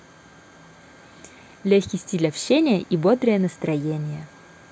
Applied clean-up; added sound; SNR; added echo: none; none; none; none.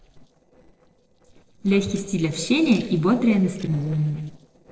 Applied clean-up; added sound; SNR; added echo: neural separator model SepFormer DNS4.